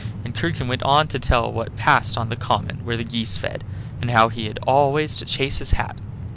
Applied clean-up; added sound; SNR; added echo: none; Train; 9 dB; none.